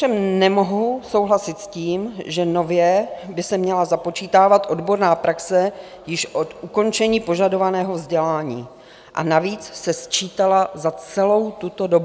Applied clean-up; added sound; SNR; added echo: none; none; none; none.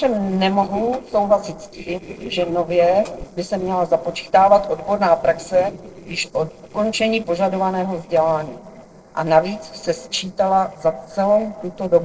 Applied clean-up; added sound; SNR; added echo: neural separator model SepFormer DNS4.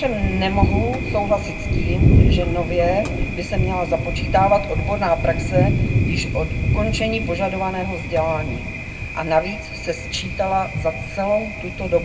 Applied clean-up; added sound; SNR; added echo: none; Thunder; -1 dB; reverberation time 0.3 s.